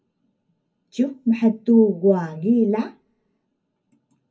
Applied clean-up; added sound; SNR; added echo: none; none; none; reverberation time 0.4 s.